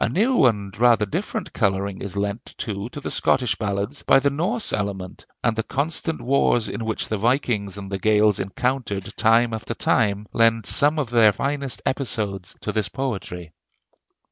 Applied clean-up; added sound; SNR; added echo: none; none; none; none.